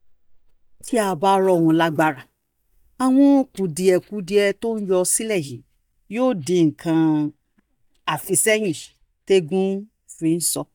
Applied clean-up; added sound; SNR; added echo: neural mask model DeepFilterNet 3.